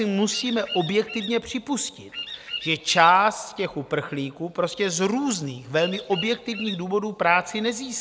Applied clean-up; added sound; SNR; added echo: none; Bird vocalization, bird call, bird song; 11 dB; none.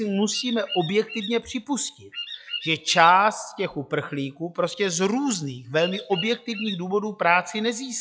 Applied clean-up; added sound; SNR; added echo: classical method log-MMSE.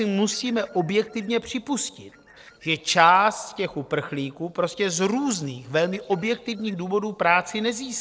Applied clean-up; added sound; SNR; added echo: neural separator model SepFormer DNS4.